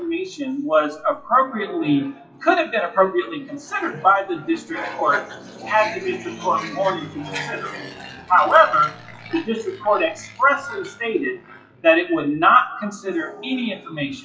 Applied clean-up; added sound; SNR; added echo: classical method WPE with log-MMSE.